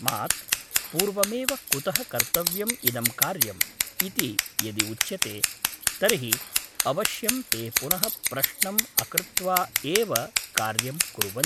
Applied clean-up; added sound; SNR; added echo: none; Scissors; -3 dB; none.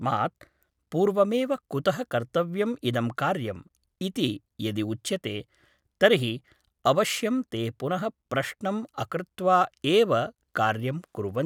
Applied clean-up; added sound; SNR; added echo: none; none; none; none.